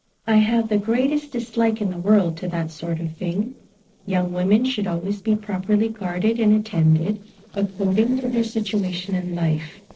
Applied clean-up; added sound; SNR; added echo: neural separator model SepFormer DNS4.